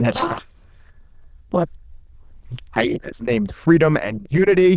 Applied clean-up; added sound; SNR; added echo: neural diffusion model UNIVERSE++.